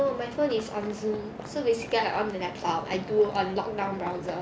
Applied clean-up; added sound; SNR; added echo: none; Run; 17 dB; none.